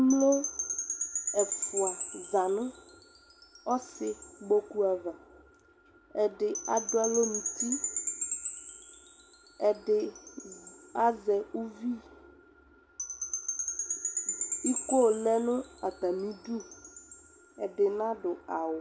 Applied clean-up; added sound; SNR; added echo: none; Wind chime / Percussion; 7 dB; none.